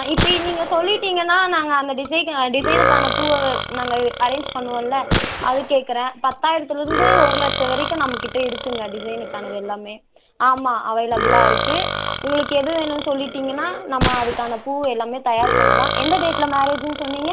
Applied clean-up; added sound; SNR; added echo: none; Burping, eructation + Gunshot, gunfire; 2 dB; none.